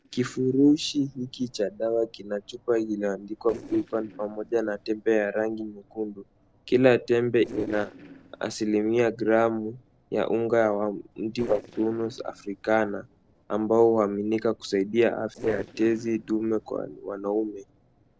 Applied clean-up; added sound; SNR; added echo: neural separator model SepFormer DNS4.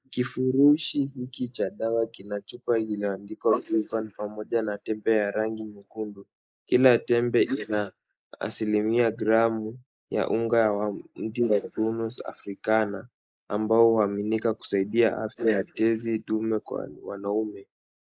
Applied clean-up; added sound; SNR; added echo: neural mask model Resemble Enhance denoiser.